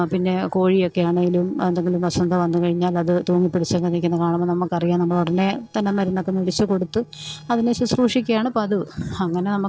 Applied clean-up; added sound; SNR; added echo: neural separator model SepFormer DNS4.